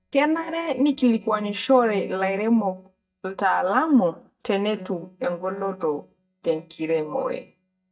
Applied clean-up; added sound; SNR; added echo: neural mask model DeepFilterNet 3.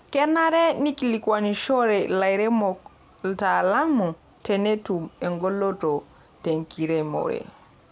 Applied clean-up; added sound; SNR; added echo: none; none; none; none.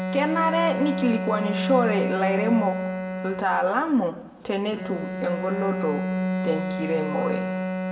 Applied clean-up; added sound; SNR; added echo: none; Bowed string instrument; 3 dB; reverberation time 1.2 s.